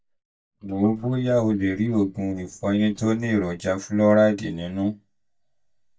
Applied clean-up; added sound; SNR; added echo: neural mask model DeepFilterNet 3.